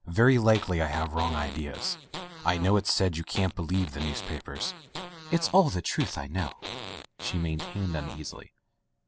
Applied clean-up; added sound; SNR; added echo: none; Fart; 12 dB; none.